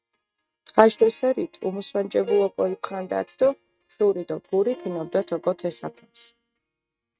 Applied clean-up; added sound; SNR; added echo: neural mask model RNNoise.